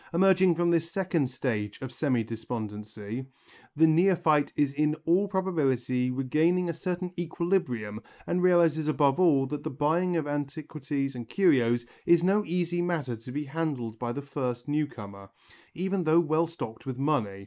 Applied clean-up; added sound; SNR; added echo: neural mask model Resemble Enhance denoiser.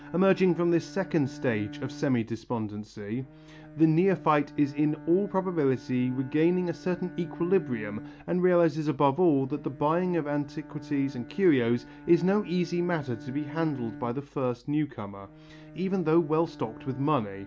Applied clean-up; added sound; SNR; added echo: none; Bowed string instrument; 17 dB; none.